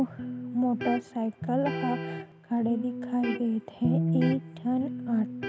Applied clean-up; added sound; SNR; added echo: none; Electric guitar; 4 dB; none.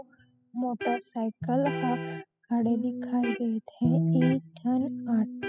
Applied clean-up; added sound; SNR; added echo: classical method spectral subtraction.